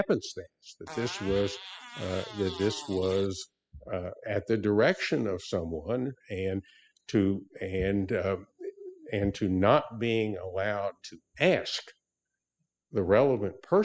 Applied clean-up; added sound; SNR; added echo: classical method spectral subtraction.